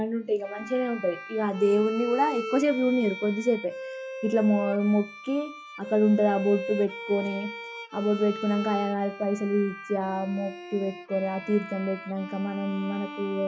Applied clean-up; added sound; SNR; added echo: classical method log-MMSE.